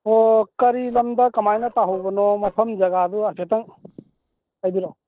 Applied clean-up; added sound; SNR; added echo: neural separator model SepFormer DNS4.